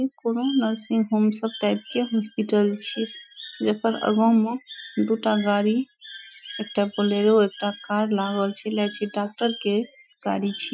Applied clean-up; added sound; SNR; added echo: classical method Wiener filter.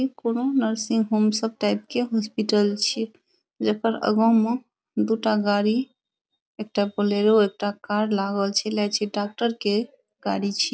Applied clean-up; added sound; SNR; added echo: none; none; none; none.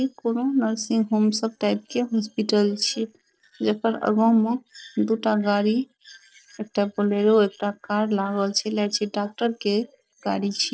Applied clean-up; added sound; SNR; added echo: neural separator model SepFormer DNS4.